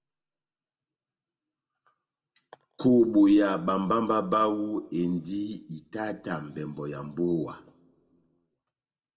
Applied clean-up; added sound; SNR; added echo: none; none; none; reverberation time 0.6 s.